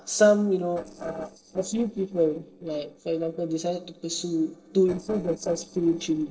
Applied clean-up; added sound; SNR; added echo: neural separator model SepFormer DNS4.